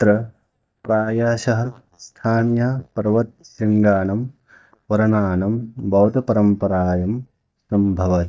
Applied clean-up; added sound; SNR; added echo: neural mask model DeepFilterNet 3.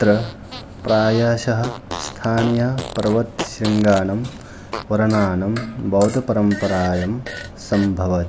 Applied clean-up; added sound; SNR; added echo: none; Fart; 13 dB; none.